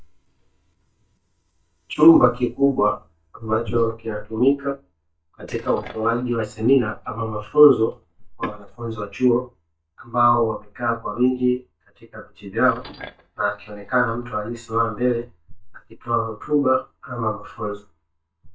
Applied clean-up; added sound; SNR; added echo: neural mask model DeepFilterNet 3.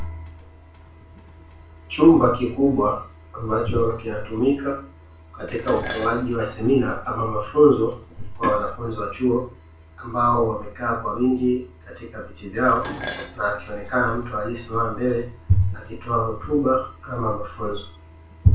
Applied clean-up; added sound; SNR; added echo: none; Dishes, pots, and pans; 20 dB; reverberation time 0.3 s.